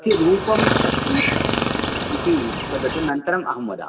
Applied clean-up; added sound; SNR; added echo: none; Chirp, tweet; -1 dB; reverberation time 2.0 s.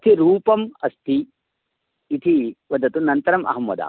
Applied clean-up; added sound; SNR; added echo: none; none; none; none.